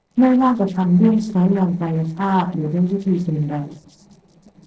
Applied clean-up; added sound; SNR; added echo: neural separator model SepFormer DNS4.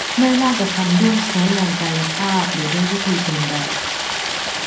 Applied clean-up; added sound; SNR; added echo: none; Stream; 3 dB; reverberation time 0.6 s.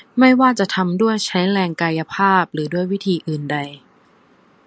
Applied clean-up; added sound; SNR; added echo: none; none; none; none.